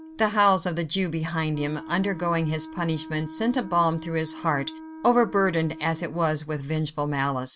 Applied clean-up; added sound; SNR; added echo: none; Wind instrument, woodwind instrument; 17 dB; none.